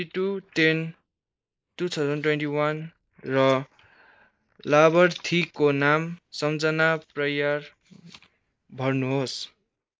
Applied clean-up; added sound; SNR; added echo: neural mask model Resemble Enhance denoiser.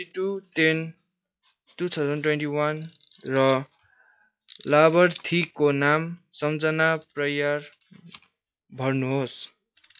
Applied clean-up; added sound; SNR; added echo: classical method log-MMSE.